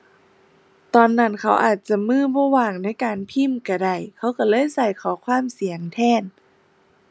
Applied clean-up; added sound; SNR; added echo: none; none; none; none.